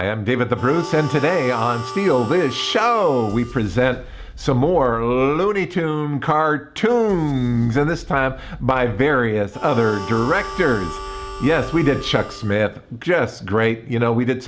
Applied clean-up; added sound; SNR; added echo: none; Boom + Harmonica; 13 dB; none.